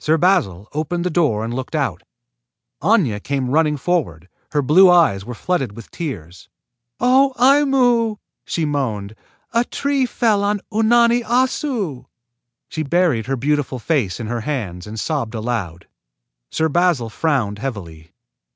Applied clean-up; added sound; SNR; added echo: none; none; none; none.